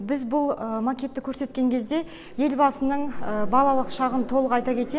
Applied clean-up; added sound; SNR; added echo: none; none; none; none.